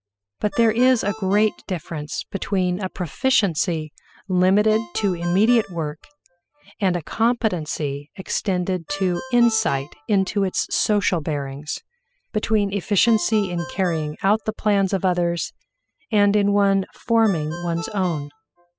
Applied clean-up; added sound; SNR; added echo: classical method spectral subtraction.